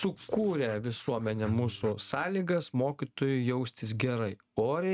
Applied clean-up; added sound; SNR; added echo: neural mask model RNNoise.